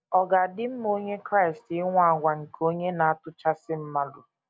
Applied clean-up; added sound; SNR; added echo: none; none; none; none.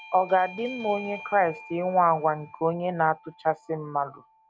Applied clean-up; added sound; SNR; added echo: none; Bell / Doorbell; 19 dB; none.